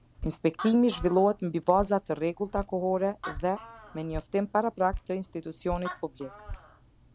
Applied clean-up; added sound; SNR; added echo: none; Animal + Drip; 13 dB; none.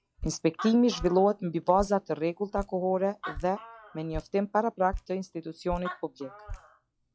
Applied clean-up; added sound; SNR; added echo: classical method log-MMSE.